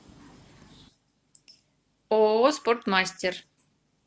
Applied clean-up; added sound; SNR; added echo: none; none; none; none.